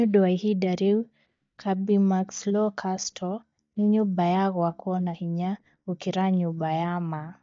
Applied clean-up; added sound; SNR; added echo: neural mask model DeepFilterNet 3.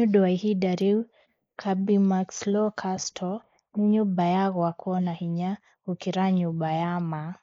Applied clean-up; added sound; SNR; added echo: neural mask model Resemble Enhance denoiser.